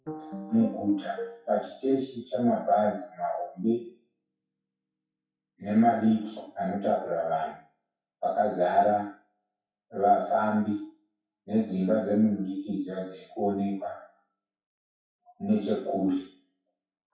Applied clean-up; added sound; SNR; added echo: classical method WPE with log-MMSE.